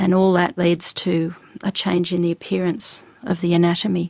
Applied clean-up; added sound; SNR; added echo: none; none; none; none.